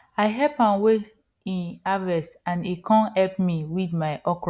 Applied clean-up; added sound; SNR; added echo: none; none; none; none.